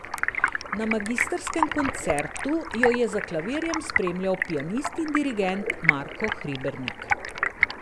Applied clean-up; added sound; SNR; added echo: none; Stream; 0 dB; none.